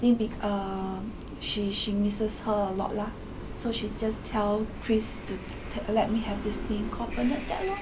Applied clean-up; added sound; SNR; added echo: none; Train; 8 dB; none.